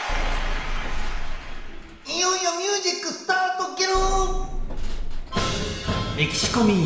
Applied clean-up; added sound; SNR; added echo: none; Bus / Engine; 1 dB; reverberation time 1.0 s.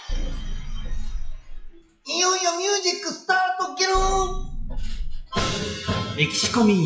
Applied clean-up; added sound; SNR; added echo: classical method WPE with log-MMSE.